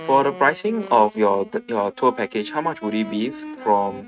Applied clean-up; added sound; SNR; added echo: neural mask model RNNoise.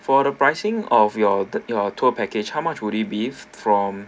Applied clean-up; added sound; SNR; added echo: none; none; none; none.